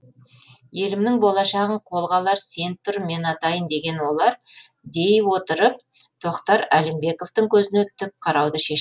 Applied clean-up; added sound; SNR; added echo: none; none; none; none.